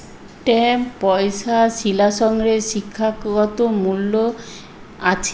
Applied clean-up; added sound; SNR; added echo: none; none; none; none.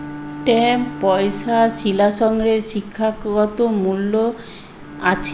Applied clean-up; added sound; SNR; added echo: none; Bowed string instrument; 15 dB; none.